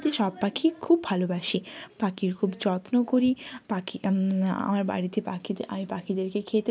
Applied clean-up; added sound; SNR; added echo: none; none; none; none.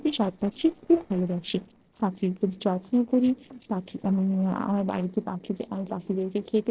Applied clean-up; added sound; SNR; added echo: neural separator model SepFormer DNS4.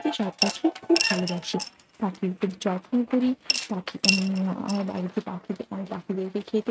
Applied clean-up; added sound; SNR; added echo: neural mask model RNNoise.